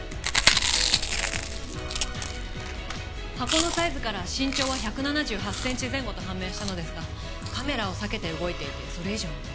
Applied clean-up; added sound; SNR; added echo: none; Chewing, mastication; 1 dB; none.